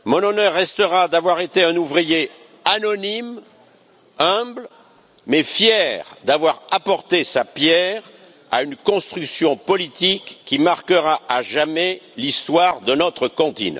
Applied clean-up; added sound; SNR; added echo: none; none; none; none.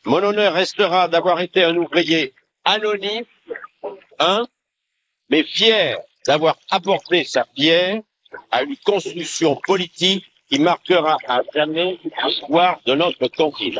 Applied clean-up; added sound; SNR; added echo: neural mask model Resemble Enhance denoiser.